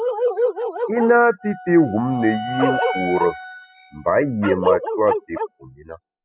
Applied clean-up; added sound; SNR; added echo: classical method spectral subtraction.